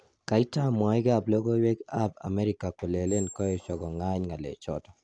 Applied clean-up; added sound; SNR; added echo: none; Squeak; 19 dB; none.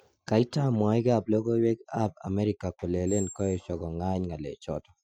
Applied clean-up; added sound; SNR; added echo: classical method Wiener filter.